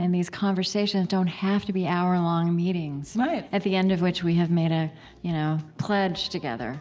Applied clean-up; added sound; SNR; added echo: none; none; none; none.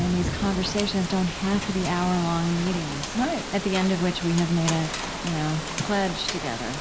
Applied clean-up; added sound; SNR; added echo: none; Rain; 6 dB; none.